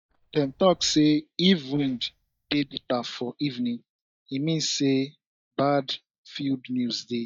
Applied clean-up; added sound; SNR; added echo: neural mask model DeepFilterNet 3.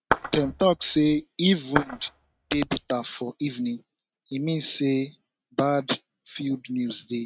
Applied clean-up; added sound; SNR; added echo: neural mask model RNNoise.